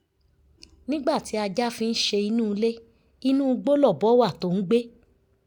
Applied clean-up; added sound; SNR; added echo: none; none; none; none.